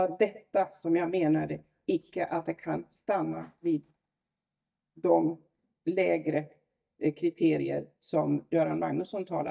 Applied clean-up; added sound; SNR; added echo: neural mask model DeepFilterNet 3.